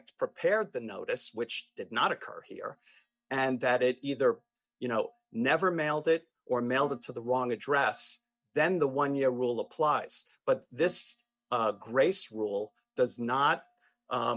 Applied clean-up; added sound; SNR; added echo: neural mask model DeepFilterNet 3.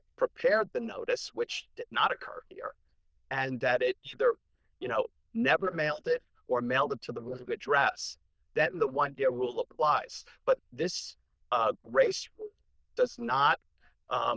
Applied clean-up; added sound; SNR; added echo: neural diffusion model UNIVERSE++.